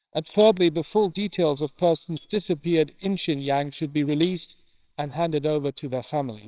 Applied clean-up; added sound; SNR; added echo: neural separator model SepFormer WHAMR!.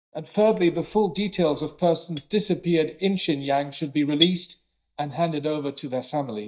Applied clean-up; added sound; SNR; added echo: neural mask model DeepFilterNet 3.